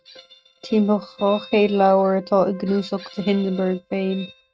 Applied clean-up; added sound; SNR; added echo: neural mask model RNNoise.